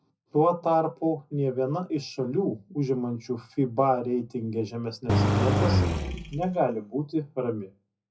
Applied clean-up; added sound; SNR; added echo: classical method WPE with log-MMSE.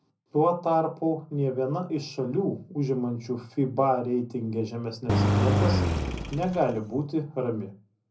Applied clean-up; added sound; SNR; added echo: none; Engine; -3 dB; reverberation time 0.4 s.